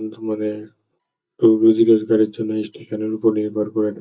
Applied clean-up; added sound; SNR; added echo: neural mask model DeepFilterNet 3.